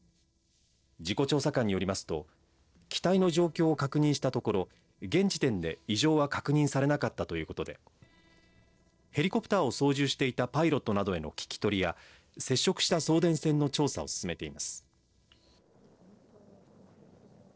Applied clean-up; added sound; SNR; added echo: neural separator model SepFormer DNS4.